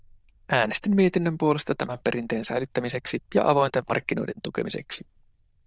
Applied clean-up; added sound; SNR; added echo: neural diffusion model UNIVERSE++.